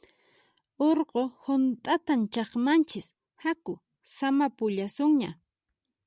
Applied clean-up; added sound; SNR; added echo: none; none; none; none.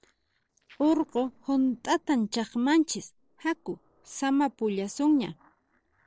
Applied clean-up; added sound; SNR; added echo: neural separator model SepFormer DNS4.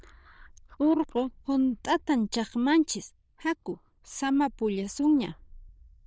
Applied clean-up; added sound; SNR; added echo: neural diffusion model UNIVERSE++.